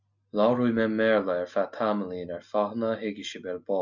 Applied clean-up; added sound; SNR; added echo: none; none; none; none.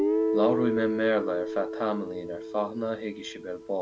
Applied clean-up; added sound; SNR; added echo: none; Guitar; 1 dB; none.